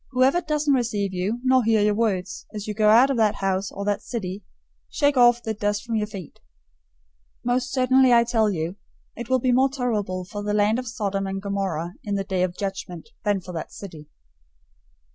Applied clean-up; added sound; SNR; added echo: none; none; none; none.